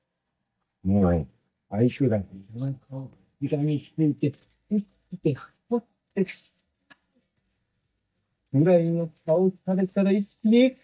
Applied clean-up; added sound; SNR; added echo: neural mask model DeepFilterNet 3.